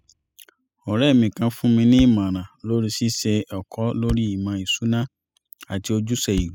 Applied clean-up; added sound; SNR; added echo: classical method spectral subtraction.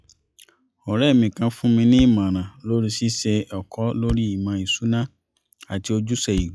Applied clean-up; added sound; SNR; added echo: classical method log-MMSE.